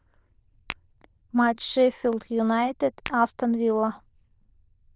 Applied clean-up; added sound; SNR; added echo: neural diffusion model UNIVERSE++.